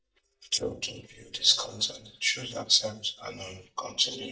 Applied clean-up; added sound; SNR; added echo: neural mask model DeepFilterNet 3.